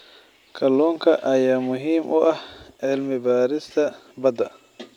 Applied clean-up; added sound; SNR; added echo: none; none; none; none.